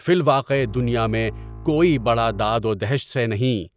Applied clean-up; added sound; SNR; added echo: none; Bowed string instrument; 15 dB; none.